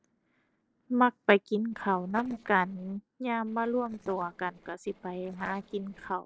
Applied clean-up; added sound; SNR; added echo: neural separator model SepFormer DNS4.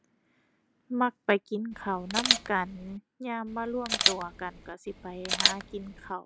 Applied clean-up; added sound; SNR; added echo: none; Camera; -2 dB; none.